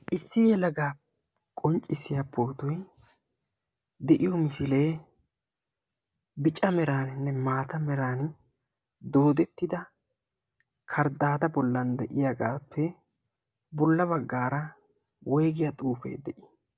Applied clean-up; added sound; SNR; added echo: none; none; none; none.